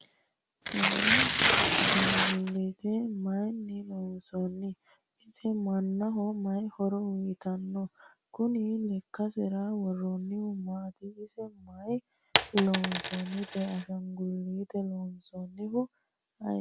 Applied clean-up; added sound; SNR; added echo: none; Coin (dropping) + Tearing; -5 dB; none.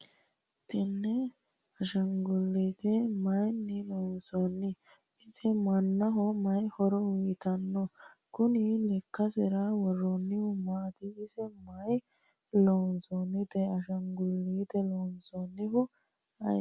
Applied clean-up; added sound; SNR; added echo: none; none; none; none.